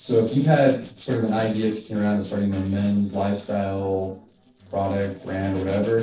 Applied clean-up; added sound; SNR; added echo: neural separator model SepFormer DNS4.